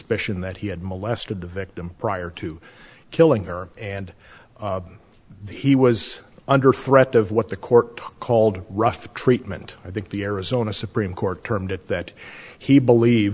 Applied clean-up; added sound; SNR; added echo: none; none; none; none.